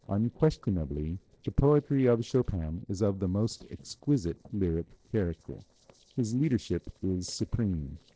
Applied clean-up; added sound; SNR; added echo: neural separator model SepFormer DNS4.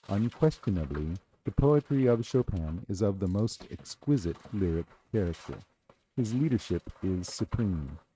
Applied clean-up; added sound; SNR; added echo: neural mask model RNNoise.